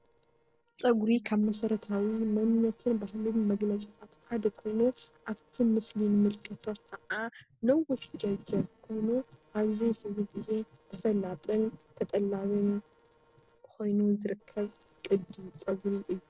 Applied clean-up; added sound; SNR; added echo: neural separator model SepFormer DNS4.